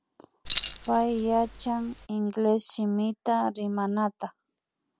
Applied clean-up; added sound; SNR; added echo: none; Keys jangling; -2 dB; none.